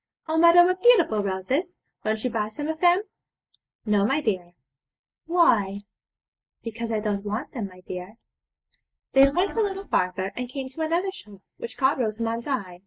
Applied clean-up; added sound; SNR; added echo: neural mask model DeepFilterNet 3.